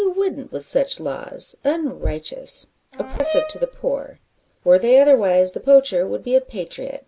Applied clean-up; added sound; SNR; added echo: none; Brass instrument; 10 dB; none.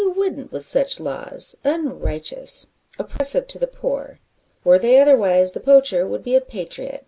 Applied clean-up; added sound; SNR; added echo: none; none; none; none.